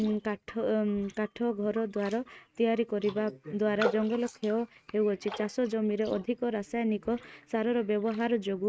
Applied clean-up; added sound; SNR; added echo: neural mask model RNNoise.